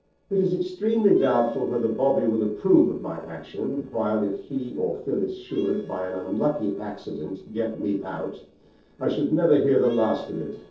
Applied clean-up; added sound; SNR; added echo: neural separator model SepFormer DNS4.